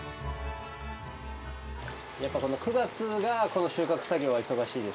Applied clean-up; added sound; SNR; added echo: none; none; none; none.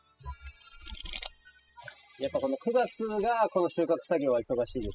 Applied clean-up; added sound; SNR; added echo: classical method spectral subtraction.